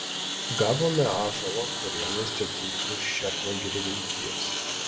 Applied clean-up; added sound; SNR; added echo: none; Engine; 1 dB; reverberation time 1.1 s.